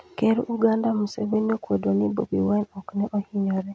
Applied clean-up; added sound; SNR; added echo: none; none; none; none.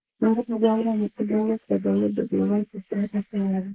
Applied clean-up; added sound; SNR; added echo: neural mask model Resemble Enhance denoiser.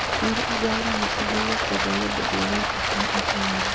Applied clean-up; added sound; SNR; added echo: none; Stream; -5 dB; none.